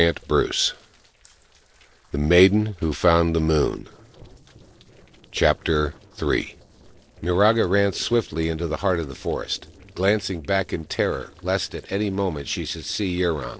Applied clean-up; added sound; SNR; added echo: neural separator model SepFormer DNS4.